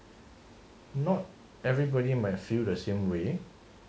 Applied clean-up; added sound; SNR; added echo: none; none; none; none.